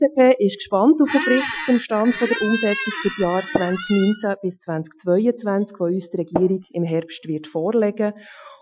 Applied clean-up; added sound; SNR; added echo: classical method Wiener filter.